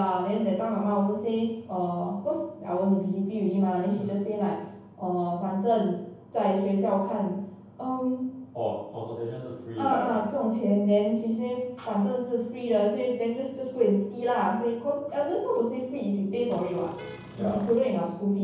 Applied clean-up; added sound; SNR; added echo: none; Vehicle horn, car horn, honking; 16 dB; reverberation time 0.9 s.